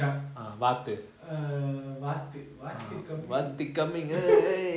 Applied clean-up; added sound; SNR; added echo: none; none; none; none.